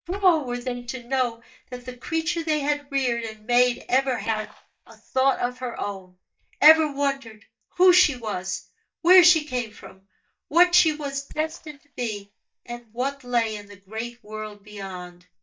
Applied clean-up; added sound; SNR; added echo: neural mask model DeepFilterNet 3.